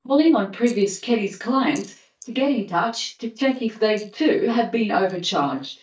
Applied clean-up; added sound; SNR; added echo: neural mask model DeepFilterNet 3.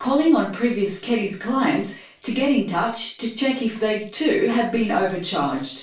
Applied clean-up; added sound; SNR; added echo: none; Tools; 19 dB; reverberation time 0.3 s.